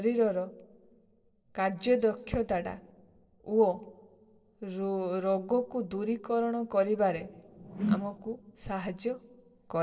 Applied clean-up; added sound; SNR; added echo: neural separator model SepFormer DNS4.